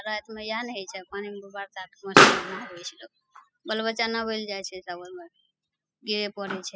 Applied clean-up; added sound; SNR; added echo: classical method spectral subtraction.